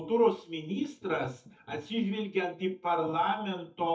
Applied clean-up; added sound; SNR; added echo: neural mask model DeepFilterNet 3.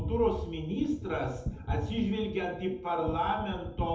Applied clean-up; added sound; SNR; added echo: none; Gunshot, gunfire; 6 dB; reverberation time 0.7 s.